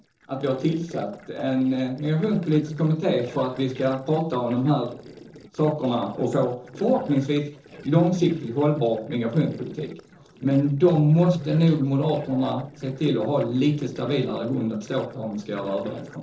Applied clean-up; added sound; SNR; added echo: neural separator model SepFormer DNS4.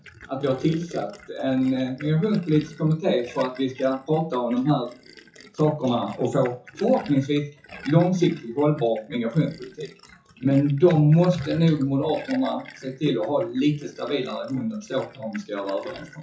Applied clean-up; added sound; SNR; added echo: classical method WPE with log-MMSE.